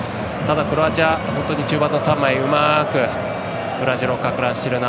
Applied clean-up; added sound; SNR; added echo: none; none; none; none.